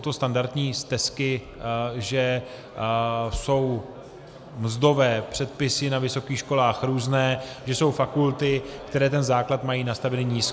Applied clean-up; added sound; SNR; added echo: none; none; none; none.